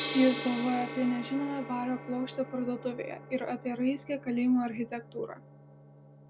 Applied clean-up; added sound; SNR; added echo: none; Gong; 9 dB; none.